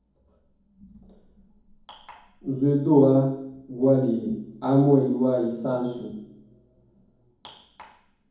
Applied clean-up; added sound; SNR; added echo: none; none; none; reverberation time 1.2 s.